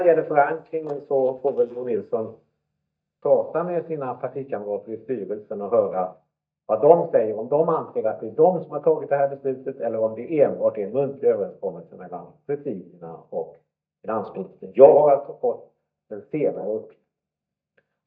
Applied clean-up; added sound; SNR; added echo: neural mask model DeepFilterNet 3.